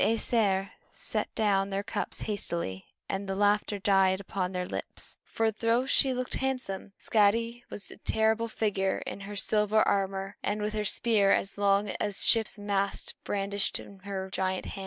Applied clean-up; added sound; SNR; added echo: none; none; none; none.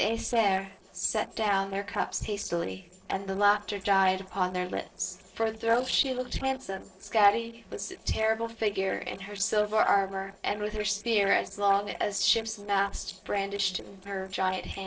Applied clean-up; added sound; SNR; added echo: neural separator model SepFormer DNS4.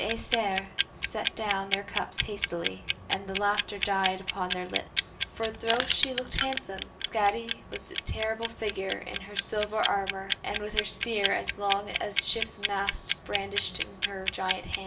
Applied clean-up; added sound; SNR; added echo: none; Clock; -1 dB; reverberation time 0.4 s.